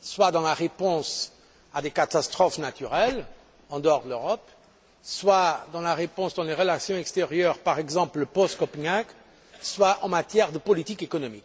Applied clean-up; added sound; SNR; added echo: none; none; none; none.